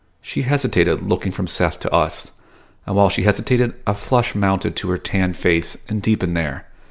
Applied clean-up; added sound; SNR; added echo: none; none; none; none.